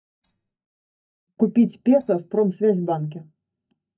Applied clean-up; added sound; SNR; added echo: neural mask model DeepFilterNet 3.